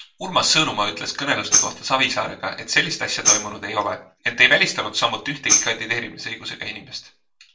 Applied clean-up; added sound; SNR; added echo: none; Tambourine; 2 dB; reverberation time 0.3 s.